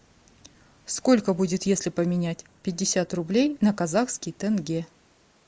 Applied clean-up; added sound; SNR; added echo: neural mask model Resemble Enhance denoiser.